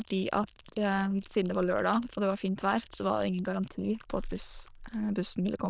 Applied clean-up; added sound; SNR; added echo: neural diffusion model UNIVERSE++.